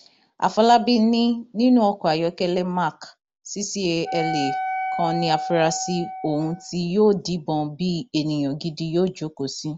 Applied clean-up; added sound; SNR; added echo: none; Wind instrument, woodwind instrument; 7 dB; none.